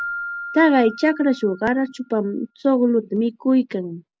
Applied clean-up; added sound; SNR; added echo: none; Keyboard (musical); 15 dB; none.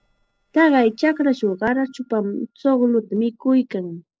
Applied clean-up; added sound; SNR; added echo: neural separator model SepFormer DNS4.